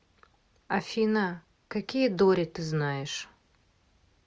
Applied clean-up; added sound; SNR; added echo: none; none; none; none.